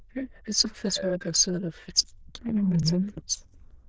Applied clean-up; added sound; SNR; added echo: neural diffusion model UNIVERSE++.